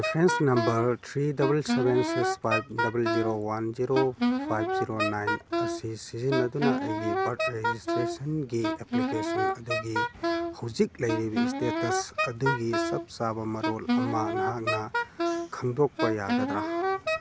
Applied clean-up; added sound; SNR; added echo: none; Wind instrument, woodwind instrument; 0 dB; none.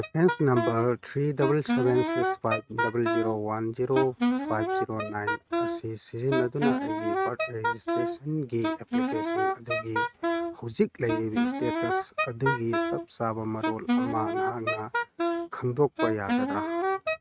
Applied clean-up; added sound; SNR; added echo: neural mask model RNNoise.